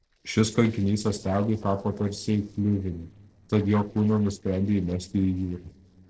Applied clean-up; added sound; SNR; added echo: neural separator model SepFormer DNS4.